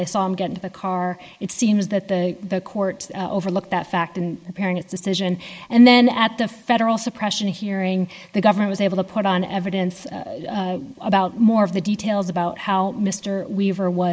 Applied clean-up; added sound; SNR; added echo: neural mask model Resemble Enhance denoiser.